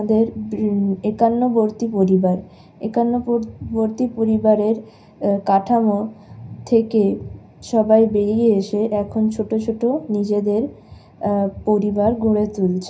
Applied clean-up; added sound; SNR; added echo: none; none; none; reverberation time 0.4 s.